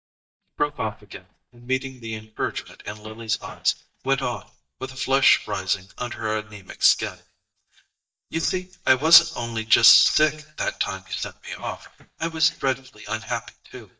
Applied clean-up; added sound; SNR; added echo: neural mask model DeepFilterNet 3.